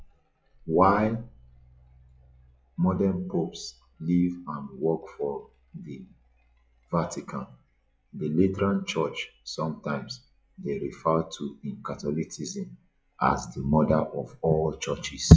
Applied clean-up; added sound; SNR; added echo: classical method log-MMSE.